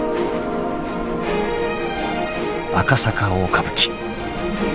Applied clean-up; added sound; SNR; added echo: none; none; none; none.